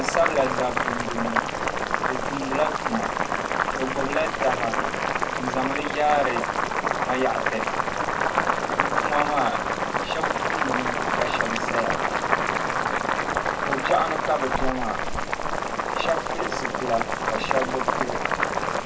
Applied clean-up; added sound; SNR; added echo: none; Boiling; -4 dB; reverberation time 0.1 s.